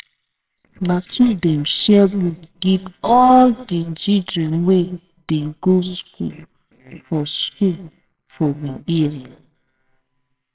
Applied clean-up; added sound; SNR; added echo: neural separator model SepFormer WHAMR!.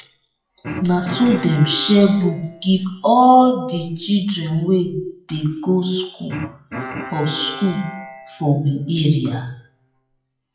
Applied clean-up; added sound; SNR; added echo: classical method WPE with log-MMSE.